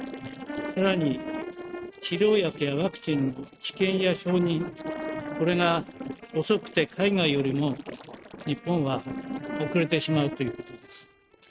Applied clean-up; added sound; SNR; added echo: neural mask model RNNoise.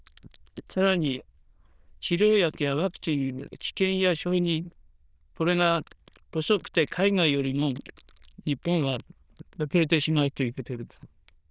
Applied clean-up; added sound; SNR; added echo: neural diffusion model UNIVERSE++.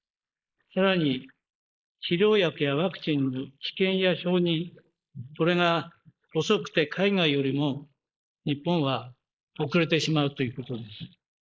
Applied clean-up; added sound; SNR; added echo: neural mask model Resemble Enhance denoiser.